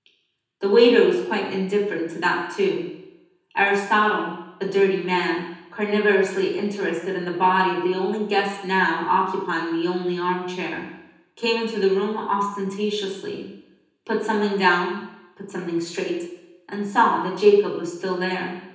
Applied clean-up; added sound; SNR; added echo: none; none; none; reverberation time 0.9 s.